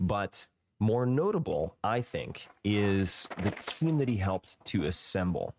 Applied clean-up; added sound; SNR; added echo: neural mask model RNNoise.